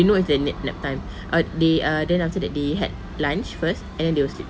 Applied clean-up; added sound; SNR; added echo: none; none; none; none.